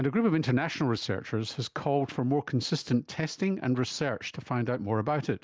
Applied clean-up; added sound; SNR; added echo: none; none; none; none.